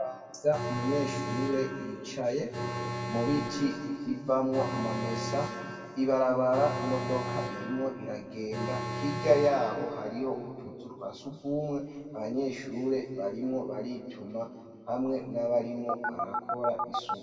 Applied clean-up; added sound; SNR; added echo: none; Alarm; 7 dB; reverberation time 2.1 s.